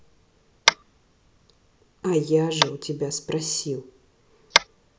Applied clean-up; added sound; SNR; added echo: none; Tap; 0 dB; none.